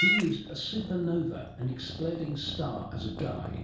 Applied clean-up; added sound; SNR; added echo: none; Meow / Purr; 2 dB; reverberation time 0.6 s.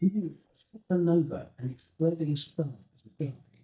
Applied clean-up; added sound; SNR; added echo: neural mask model DeepFilterNet 3.